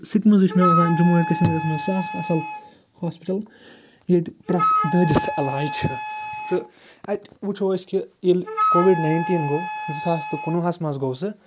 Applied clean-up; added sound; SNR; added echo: none; Wind instrument, woodwind instrument; 5 dB; none.